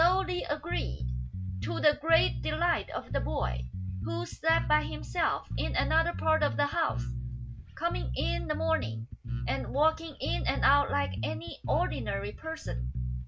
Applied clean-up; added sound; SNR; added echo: none; Bass guitar; 3 dB; none.